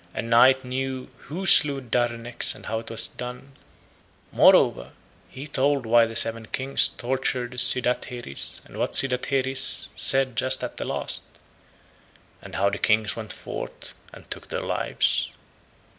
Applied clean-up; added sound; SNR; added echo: none; none; none; none.